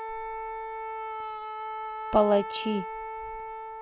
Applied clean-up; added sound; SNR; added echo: none; Wind instrument, woodwind instrument; 5 dB; none.